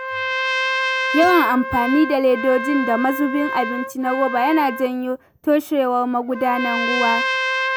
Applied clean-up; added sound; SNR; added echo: none; Trumpet; 4 dB; none.